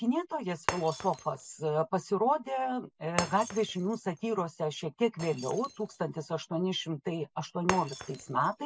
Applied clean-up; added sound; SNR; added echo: none; Shatter; 11 dB; none.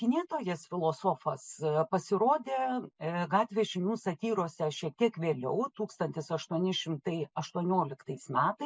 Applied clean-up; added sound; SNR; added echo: none; none; none; none.